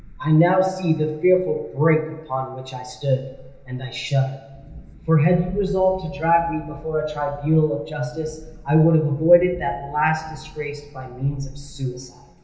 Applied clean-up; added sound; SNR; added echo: none; Thunderstorm; 19 dB; reverberation time 1.0 s.